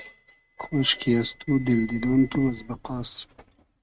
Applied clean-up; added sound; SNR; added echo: neural mask model RNNoise.